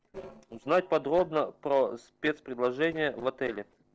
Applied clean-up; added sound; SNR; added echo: neural separator model SepFormer DNS4.